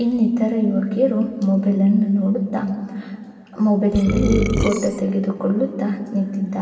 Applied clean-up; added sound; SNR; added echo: none; Burping, eructation; 2 dB; reverberation time 2.7 s.